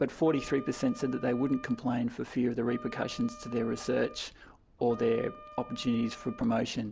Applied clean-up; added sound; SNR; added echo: none; Wind instrument, woodwind instrument; 18 dB; none.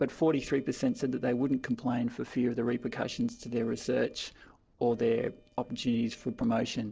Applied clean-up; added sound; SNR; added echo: neural separator model SepFormer DNS4.